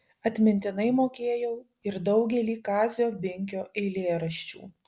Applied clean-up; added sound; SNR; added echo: none; none; none; none.